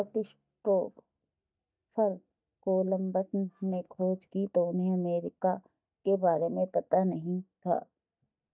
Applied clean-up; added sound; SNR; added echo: neural mask model DeepFilterNet 3.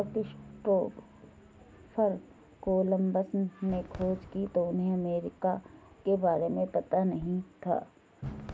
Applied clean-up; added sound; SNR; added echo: none; Fireworks + Drum; 18 dB; none.